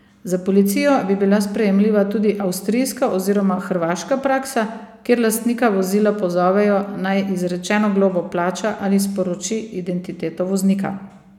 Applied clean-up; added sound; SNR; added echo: none; none; none; none.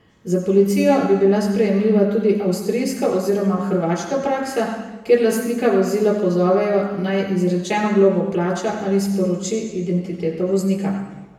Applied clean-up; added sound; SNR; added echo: none; none; none; reverberation time 1.0 s.